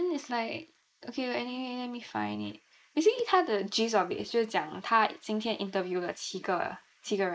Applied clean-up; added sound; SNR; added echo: neural mask model Resemble Enhance denoiser.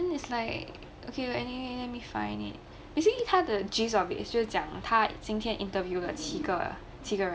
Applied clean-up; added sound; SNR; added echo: none; none; none; none.